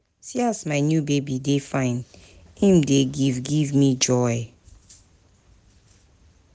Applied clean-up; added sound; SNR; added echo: none; none; none; none.